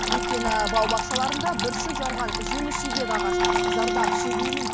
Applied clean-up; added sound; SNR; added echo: none; Bowed string instrument + Trickle, dribble / Water tap, faucet; -4 dB; none.